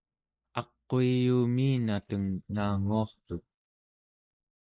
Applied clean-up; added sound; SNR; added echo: neural mask model Resemble Enhance denoiser.